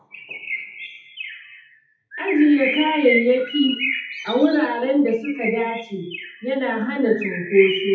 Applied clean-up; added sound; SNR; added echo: classical method WPE with log-MMSE.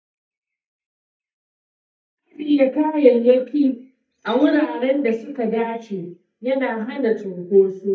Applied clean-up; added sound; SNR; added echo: neural mask model DeepFilterNet 3.